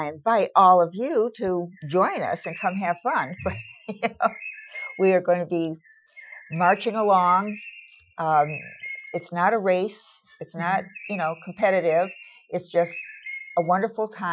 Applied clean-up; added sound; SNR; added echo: classical method Wiener filter.